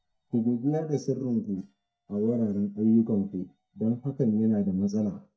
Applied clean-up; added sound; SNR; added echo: neural mask model DeepFilterNet 3.